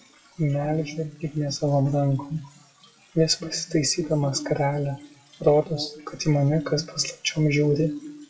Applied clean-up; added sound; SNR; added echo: classical method WPE with log-MMSE.